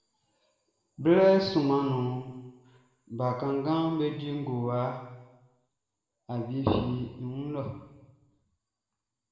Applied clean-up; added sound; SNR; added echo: none; none; none; reverberation time 1.1 s.